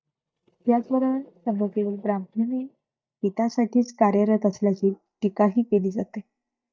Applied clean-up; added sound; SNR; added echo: neural mask model DeepFilterNet 3.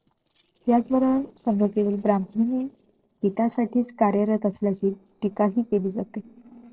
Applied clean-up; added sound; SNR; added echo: neural separator model SepFormer DNS4.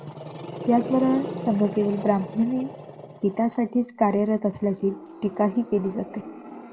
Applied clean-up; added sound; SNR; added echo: none; Growling; 12 dB; reverberation time 0.4 s.